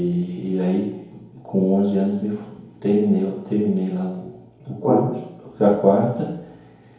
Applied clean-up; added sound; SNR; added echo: none; none; none; reverberation time 2.2 s.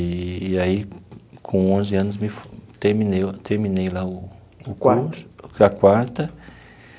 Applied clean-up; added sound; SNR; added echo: none; none; none; none.